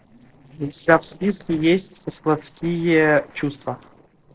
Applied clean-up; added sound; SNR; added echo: neural separator model SepFormer DNS4.